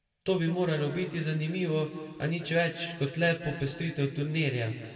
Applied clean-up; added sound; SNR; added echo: none; none; none; reverberation time 2.1 s.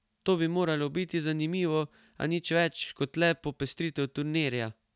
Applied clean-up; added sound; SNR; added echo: none; none; none; none.